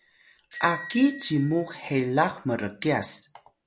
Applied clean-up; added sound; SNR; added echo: none; Bicycle bell; 17 dB; none.